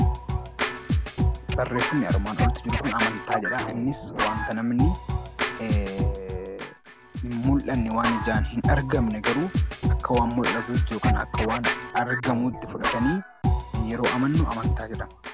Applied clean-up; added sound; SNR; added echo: none; Scratching (performance technique); -1 dB; none.